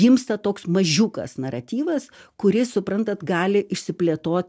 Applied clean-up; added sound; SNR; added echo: none; none; none; none.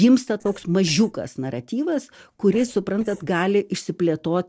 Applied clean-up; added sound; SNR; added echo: neural separator model SepFormer DNS4.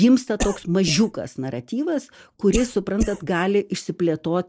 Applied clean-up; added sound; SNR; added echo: neural mask model Resemble Enhance denoiser.